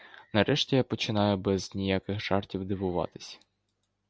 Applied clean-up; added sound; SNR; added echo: none; none; none; none.